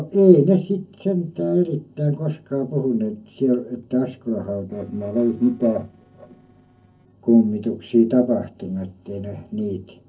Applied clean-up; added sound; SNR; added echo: neural separator model SepFormer DNS4.